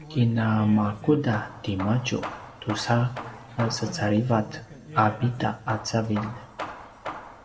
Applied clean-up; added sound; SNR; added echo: none; Hammer / Wood; 13 dB; reverberation time 0.6 s.